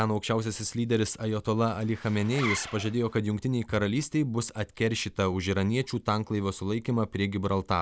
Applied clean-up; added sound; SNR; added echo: none; Zipper (clothing); 10 dB; none.